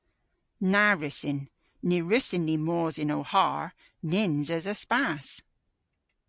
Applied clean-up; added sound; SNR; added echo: none; none; none; none.